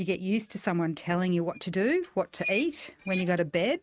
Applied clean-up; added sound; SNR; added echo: neural mask model RNNoise.